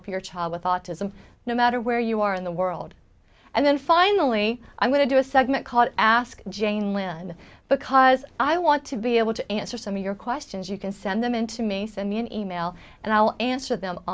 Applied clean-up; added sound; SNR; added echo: none; none; none; none.